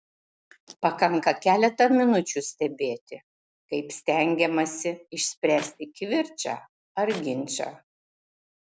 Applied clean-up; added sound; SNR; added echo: none; Clapping; 18 dB; none.